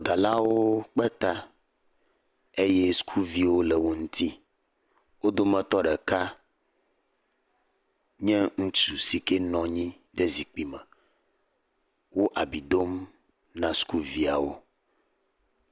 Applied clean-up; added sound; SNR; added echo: none; none; none; none.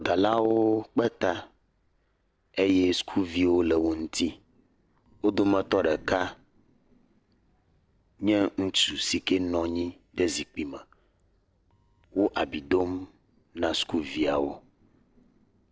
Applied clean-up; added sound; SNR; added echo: neural separator model SepFormer DNS4.